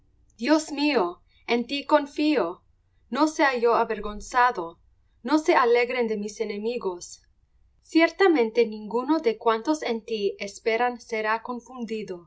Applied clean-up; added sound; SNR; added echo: none; none; none; none.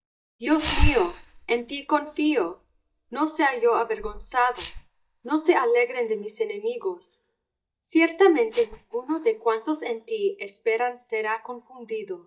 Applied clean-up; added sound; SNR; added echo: neural mask model DeepFilterNet 3.